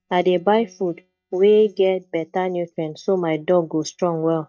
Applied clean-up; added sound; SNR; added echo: neural mask model DeepFilterNet 3.